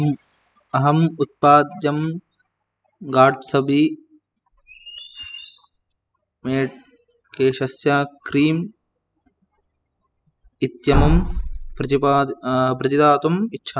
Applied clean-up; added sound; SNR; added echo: classical method spectral subtraction.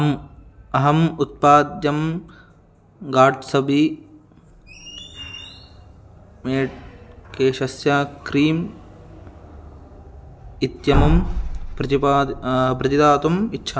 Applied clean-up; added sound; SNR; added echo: none; none; none; none.